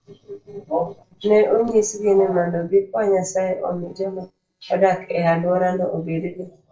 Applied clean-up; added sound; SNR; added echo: neural separator model SepFormer DNS4.